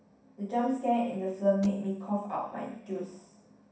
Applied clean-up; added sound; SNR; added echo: none; Thump, thud; 20 dB; reverberation time 0.6 s.